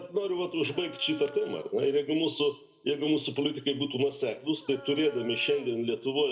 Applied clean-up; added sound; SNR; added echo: none; Dog; 18 dB; reverberation time 0.9 s.